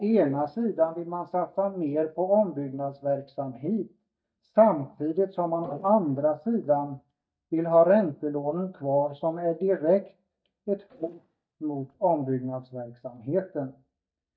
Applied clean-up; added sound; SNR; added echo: neural mask model DeepFilterNet 3.